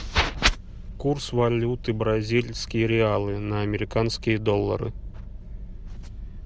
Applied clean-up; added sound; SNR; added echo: none; none; none; none.